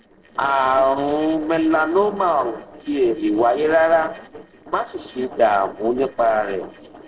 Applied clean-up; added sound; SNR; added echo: neural separator model SepFormer DNS4.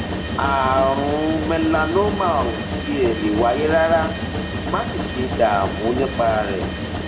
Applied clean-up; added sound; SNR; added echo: none; Mechanisms; 4 dB; reverberation time 0.7 s.